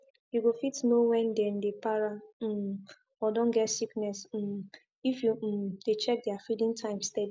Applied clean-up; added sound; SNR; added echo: none; none; none; none.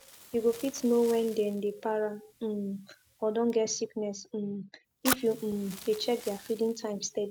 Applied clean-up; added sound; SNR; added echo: none; Fire; 13 dB; none.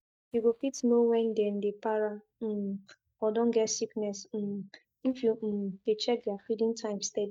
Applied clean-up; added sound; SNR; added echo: neural mask model DeepFilterNet 3.